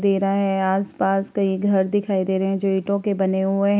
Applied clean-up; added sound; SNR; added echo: none; none; none; none.